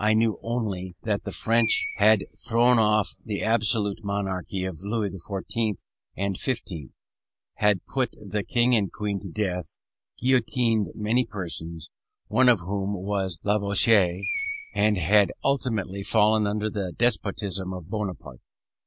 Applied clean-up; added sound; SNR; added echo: none; Screech; 13 dB; none.